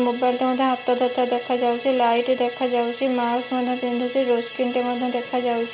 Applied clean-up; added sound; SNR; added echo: none; Musical instrument; 16 dB; none.